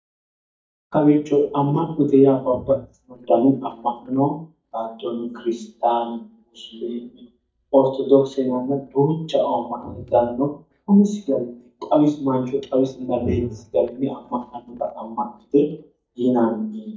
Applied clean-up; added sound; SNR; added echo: neural mask model DeepFilterNet 3.